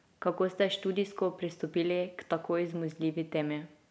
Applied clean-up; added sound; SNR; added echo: none; none; none; none.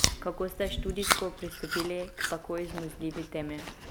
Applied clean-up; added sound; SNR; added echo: none; Chewing, mastication; -1 dB; none.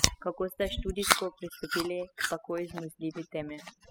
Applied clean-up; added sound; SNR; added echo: classical method spectral subtraction.